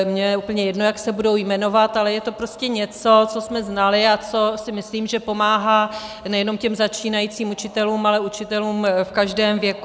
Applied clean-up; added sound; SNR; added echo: none; none; none; none.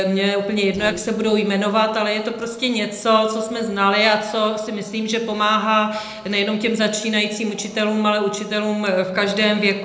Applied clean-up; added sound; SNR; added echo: neural separator model SepFormer DNS4.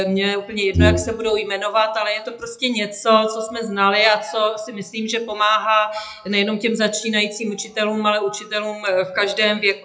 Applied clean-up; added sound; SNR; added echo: classical method WPE with log-MMSE.